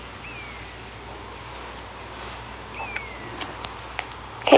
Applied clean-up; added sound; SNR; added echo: none; Bird; 20 dB; none.